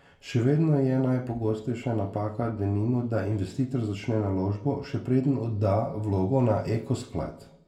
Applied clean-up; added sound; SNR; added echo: none; none; none; reverberation time 0.3 s.